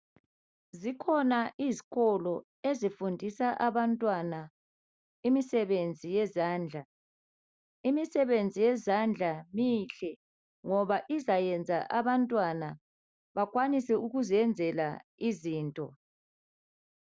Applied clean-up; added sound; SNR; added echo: none; none; none; none.